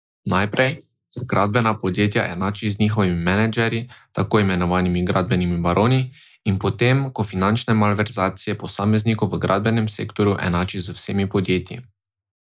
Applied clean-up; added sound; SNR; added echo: neural mask model Resemble Enhance denoiser.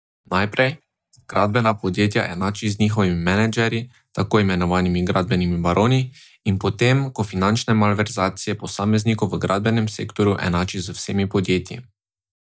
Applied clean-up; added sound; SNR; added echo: neural mask model DeepFilterNet 3.